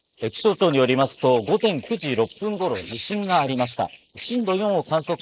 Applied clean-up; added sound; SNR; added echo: neural mask model Resemble Enhance denoiser.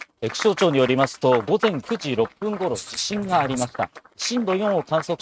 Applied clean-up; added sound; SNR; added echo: neural mask model RNNoise.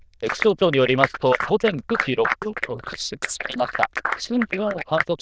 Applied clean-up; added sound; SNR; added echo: neural diffusion model UNIVERSE++.